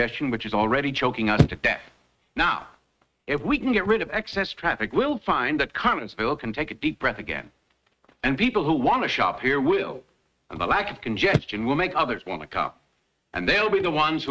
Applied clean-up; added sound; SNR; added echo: neural mask model RNNoise.